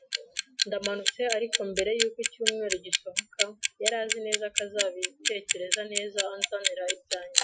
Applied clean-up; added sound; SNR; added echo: classical method Wiener filter.